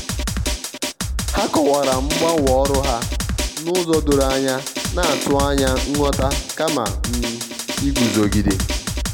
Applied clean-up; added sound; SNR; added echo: none; Drum; 2 dB; none.